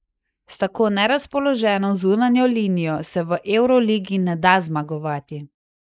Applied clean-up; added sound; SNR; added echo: neural mask model Resemble Enhance denoiser.